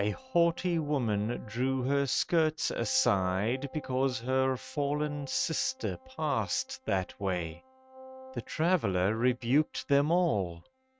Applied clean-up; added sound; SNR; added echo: neural mask model RNNoise.